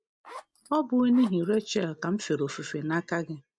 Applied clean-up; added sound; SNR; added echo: none; Zipper (clothing); 19 dB; none.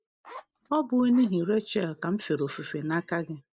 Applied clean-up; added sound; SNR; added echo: neural mask model Resemble Enhance denoiser.